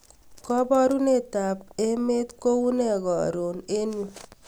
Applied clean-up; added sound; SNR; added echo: none; none; none; none.